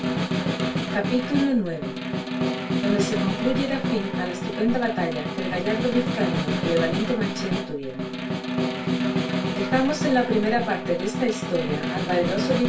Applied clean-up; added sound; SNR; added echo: none; Snare drum; 0 dB; reverberation time 0.3 s.